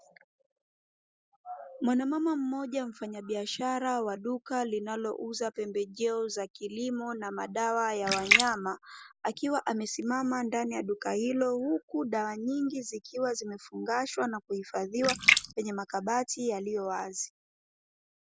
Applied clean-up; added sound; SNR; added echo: none; Splash, splatter; -1 dB; none.